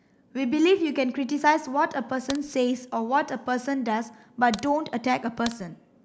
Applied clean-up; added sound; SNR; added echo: none; Crack; 16 dB; none.